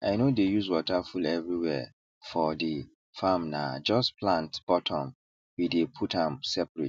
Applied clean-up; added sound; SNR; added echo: none; none; none; none.